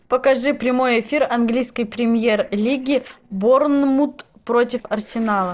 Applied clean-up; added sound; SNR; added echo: neural separator model SepFormer DNS4.